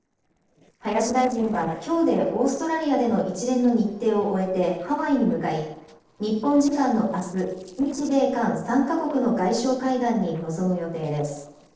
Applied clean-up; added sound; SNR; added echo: neural separator model SepFormer DNS4.